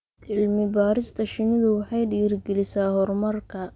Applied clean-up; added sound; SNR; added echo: none; none; none; none.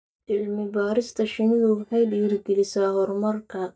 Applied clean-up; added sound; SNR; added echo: neural mask model DeepFilterNet 3.